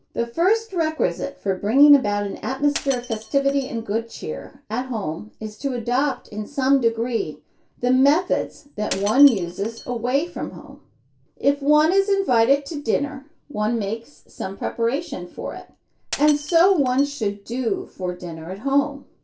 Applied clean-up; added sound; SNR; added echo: none; Shatter; 17 dB; reverberation time 0.2 s.